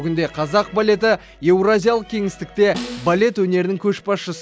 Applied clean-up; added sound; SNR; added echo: none; Snare drum; 15 dB; none.